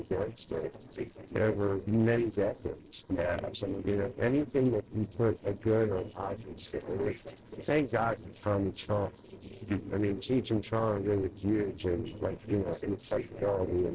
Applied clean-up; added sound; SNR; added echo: neural separator model SepFormer DNS4.